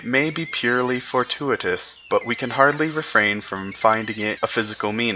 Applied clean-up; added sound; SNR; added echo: none; Door; 15 dB; none.